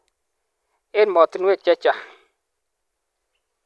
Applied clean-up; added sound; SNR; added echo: none; none; none; none.